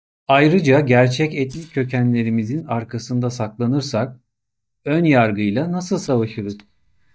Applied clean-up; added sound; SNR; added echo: neural mask model DeepFilterNet 3.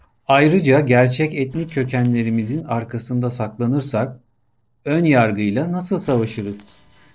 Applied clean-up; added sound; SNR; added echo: neural separator model SepFormer DNS4.